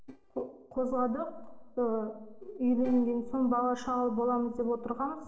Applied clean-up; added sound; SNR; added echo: neural separator model SepFormer DNS4.